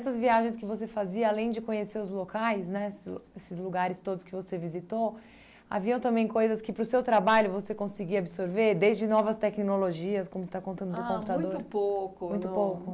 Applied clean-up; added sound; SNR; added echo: none; none; none; none.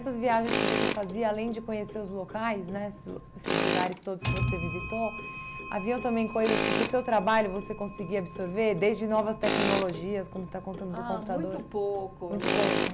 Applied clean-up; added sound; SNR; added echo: none; Tools + Clock; 3 dB; none.